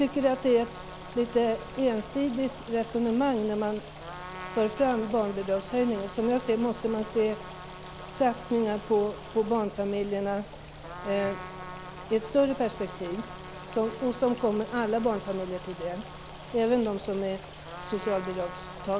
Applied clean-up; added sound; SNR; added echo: none; Trumpet + Stream; 14 dB; none.